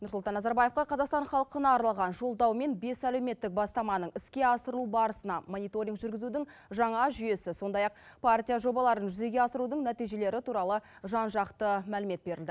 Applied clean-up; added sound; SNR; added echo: none; none; none; none.